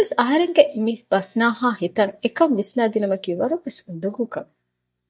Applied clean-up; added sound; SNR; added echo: neural mask model DeepFilterNet 3.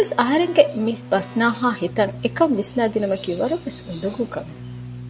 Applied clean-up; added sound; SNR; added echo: none; Keyboard (musical); 15 dB; none.